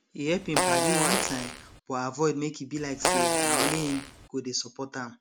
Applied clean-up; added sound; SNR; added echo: none; Fart; -4 dB; none.